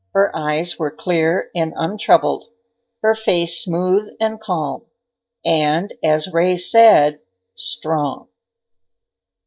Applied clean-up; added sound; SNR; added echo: neural mask model DeepFilterNet 3.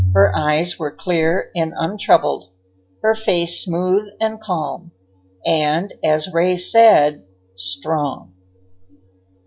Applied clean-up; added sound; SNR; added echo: classical method log-MMSE.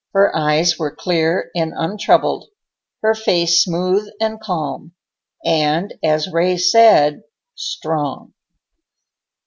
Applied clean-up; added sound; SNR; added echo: none; none; none; none.